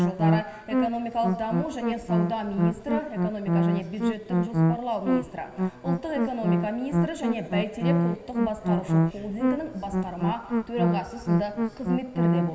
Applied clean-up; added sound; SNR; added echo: none; Musical instrument; -5 dB; reverberation time 2.4 s.